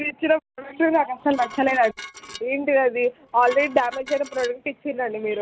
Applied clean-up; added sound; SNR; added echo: none; Dishes, pots, and pans; 18 dB; none.